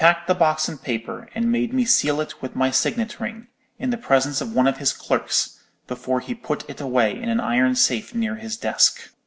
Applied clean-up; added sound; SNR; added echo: none; none; none; none.